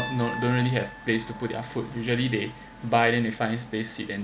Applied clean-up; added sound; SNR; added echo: none; Piano; 15 dB; none.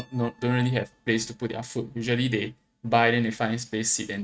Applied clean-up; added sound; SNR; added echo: neural mask model RNNoise.